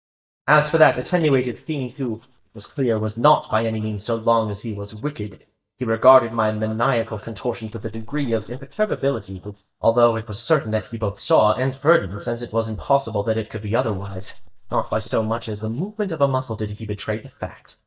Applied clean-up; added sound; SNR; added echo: neural mask model DeepFilterNet 3.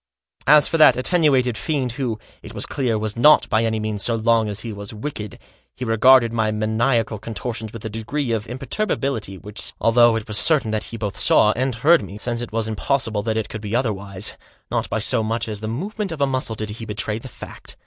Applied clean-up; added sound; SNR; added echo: none; none; none; none.